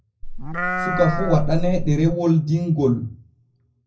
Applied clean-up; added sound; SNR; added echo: none; Livestock, farm animals, working animals; 2 dB; reverberation time 0.4 s.